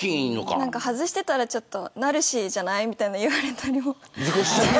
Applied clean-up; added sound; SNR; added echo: none; none; none; none.